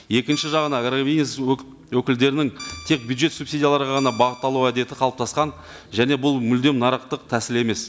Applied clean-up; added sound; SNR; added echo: none; Guitar; 19 dB; none.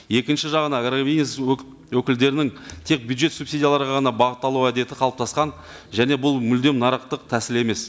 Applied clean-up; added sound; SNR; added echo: none; none; none; none.